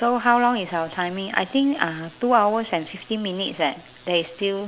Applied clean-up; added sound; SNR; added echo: none; none; none; none.